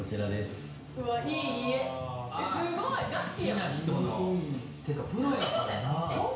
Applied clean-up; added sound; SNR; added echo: none; none; none; reverberation time 0.5 s.